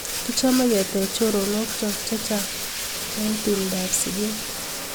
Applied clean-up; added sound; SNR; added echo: none; Bathtub (filling or washing); 4 dB; none.